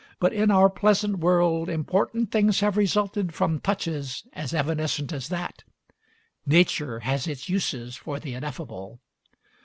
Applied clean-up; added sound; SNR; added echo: none; none; none; none.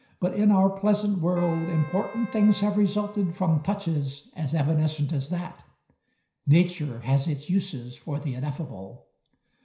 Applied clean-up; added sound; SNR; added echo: none; Keyboard (musical); 20 dB; reverberation time 0.5 s.